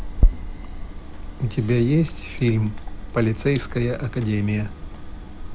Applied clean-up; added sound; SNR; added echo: none; Chewing, mastication; 2 dB; none.